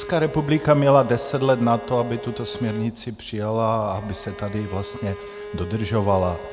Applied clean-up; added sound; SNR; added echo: none; Bowed string instrument; 14 dB; none.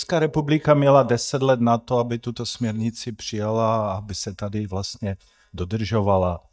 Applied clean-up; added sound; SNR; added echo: neural mask model DeepFilterNet 3.